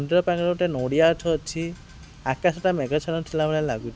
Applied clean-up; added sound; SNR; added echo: none; none; none; none.